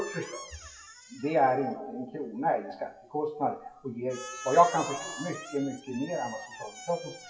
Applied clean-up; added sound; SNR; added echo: classical method WPE with log-MMSE.